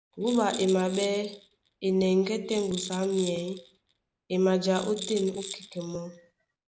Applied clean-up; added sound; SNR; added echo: none; Rattle; 14 dB; none.